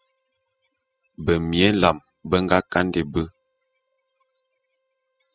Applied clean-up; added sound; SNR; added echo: classical method spectral subtraction.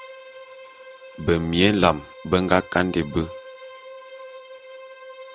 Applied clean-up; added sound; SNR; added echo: none; Bowed string instrument; 17 dB; none.